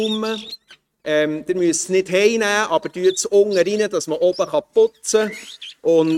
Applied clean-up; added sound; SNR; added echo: neural mask model RNNoise.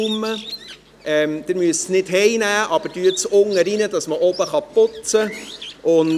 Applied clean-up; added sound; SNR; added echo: none; Bird; 19 dB; none.